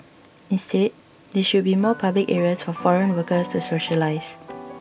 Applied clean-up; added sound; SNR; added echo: none; Piano; 15 dB; none.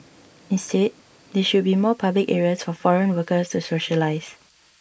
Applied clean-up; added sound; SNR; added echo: neural mask model Resemble Enhance denoiser.